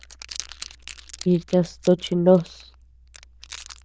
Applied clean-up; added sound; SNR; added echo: neural diffusion model UNIVERSE++.